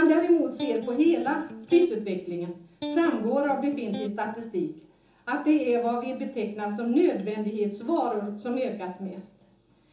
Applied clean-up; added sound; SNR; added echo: none; Electric guitar; 12 dB; reverberation time 1.2 s.